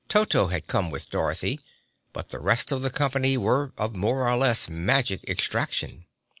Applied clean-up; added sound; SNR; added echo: none; none; none; none.